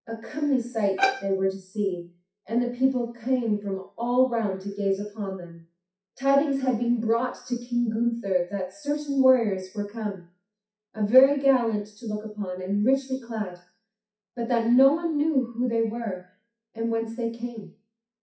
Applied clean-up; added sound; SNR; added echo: classical method WPE with log-MMSE.